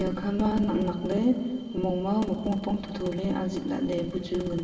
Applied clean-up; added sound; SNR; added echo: none; none; none; reverberation time 2.0 s.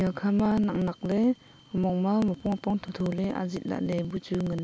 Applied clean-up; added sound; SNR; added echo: none; none; none; none.